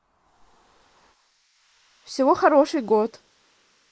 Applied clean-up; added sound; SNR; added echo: neural mask model Resemble Enhance denoiser.